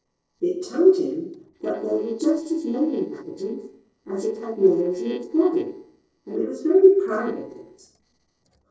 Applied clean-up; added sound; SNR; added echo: neural separator model SepFormer DNS4.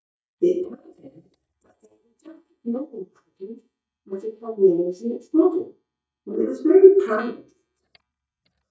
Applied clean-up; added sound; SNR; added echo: neural mask model DeepFilterNet 3.